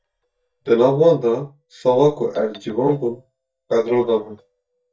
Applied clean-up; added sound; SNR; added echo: neural mask model DeepFilterNet 3.